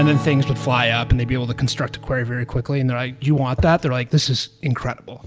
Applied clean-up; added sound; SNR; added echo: none; Strum; 13 dB; none.